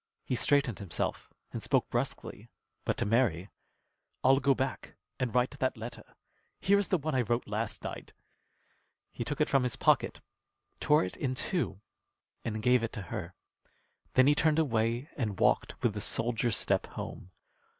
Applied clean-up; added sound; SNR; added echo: none; none; none; none.